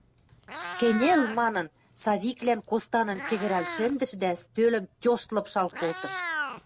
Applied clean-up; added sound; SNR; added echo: none; Meow; 10 dB; none.